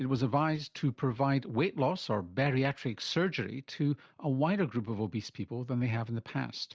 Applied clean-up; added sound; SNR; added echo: none; none; none; none.